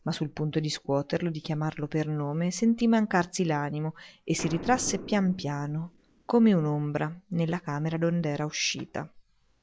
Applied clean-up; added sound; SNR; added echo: none; Boom; 20 dB; none.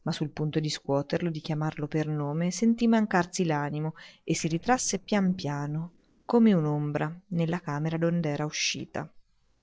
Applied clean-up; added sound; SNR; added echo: neural separator model SepFormer DNS4.